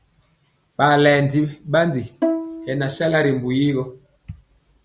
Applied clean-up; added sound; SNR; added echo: none; Bowed string instrument; 7 dB; none.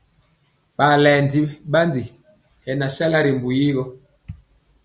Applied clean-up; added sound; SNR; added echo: none; none; none; none.